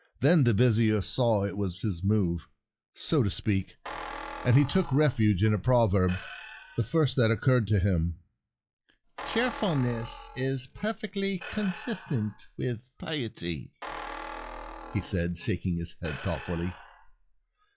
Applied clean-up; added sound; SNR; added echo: classical method log-MMSE.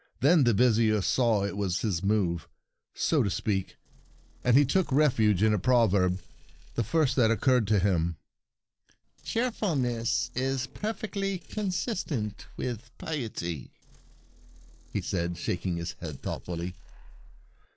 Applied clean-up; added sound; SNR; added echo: neural separator model SepFormer DNS4.